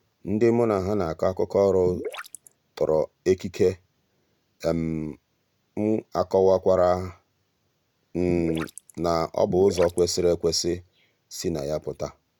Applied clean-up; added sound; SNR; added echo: none; Gurgling / Liquid; 12 dB; none.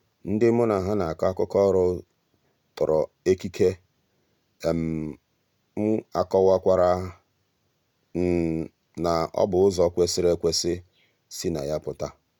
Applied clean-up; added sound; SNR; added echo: none; none; none; none.